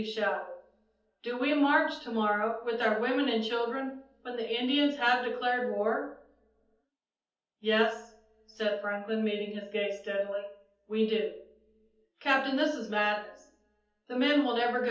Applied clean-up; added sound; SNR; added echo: none; none; none; reverberation time 0.6 s.